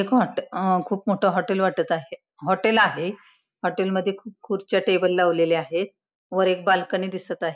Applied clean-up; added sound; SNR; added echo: neural mask model Resemble Enhance denoiser.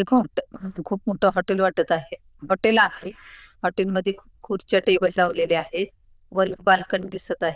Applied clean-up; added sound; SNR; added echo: neural diffusion model UNIVERSE++.